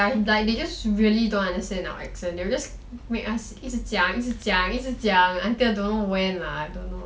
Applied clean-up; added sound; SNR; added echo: none; none; none; none.